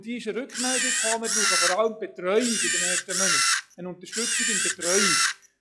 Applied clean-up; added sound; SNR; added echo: classical method log-MMSE.